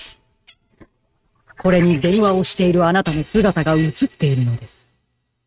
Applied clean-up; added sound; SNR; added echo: neural mask model RNNoise.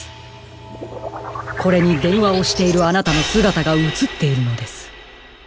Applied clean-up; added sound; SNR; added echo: none; none; none; none.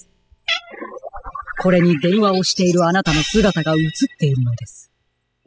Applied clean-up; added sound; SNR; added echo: classical method spectral subtraction.